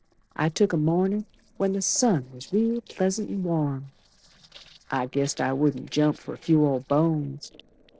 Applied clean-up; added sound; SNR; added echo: neural separator model SepFormer DNS4.